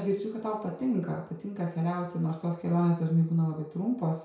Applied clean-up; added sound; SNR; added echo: none; none; none; reverberation time 0.5 s.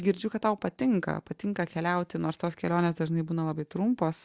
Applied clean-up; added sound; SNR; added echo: none; none; none; none.